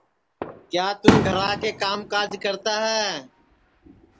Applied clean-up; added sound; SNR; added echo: none; Fireworks; 1 dB; none.